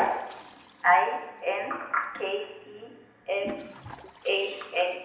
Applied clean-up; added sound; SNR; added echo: none; Toilet flush; 19 dB; reverberation time 0.8 s.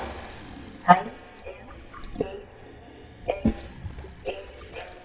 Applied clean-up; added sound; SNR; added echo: neural mask model DeepFilterNet 3.